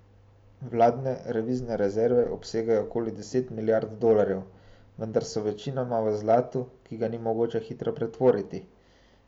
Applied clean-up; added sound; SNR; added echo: none; none; none; none.